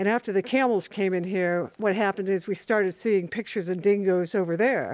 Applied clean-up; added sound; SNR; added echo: none; none; none; none.